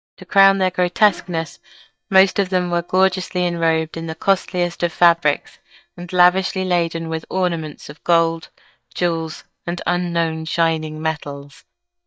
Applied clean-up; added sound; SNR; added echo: neural mask model DeepFilterNet 3.